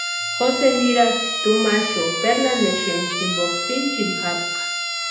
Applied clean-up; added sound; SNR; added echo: none; Siren; 3 dB; reverberation time 0.8 s.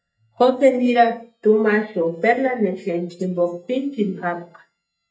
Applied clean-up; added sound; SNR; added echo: neural mask model DeepFilterNet 3.